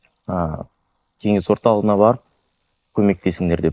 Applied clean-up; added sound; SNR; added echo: neural mask model Resemble Enhance denoiser.